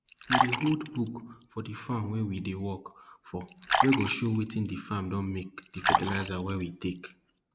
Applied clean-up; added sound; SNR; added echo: neural mask model Resemble Enhance denoiser.